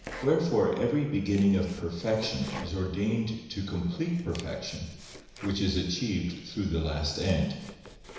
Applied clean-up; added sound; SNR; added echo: none; Domestic sounds, home sounds; 18 dB; reverberation time 1.0 s.